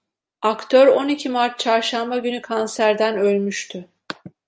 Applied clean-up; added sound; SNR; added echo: none; none; none; none.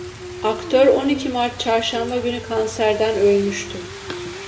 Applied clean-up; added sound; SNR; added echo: none; Rain; 11 dB; reverberation time 1.2 s.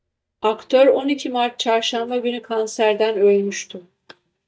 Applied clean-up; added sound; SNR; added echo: neural mask model DeepFilterNet 3.